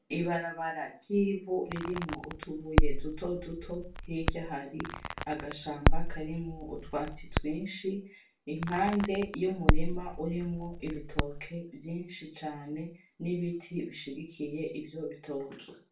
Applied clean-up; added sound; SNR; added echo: none; Crackle; -5 dB; reverberation time 0.3 s.